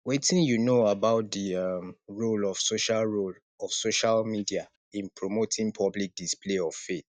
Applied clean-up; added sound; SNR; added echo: neural mask model DeepFilterNet 3.